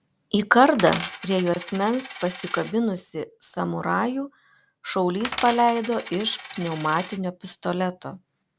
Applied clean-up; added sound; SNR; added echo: none; Coin (dropping); 11 dB; none.